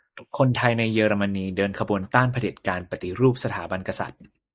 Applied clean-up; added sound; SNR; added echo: neural mask model Resemble Enhance denoiser.